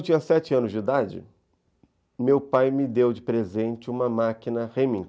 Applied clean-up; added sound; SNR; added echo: none; none; none; none.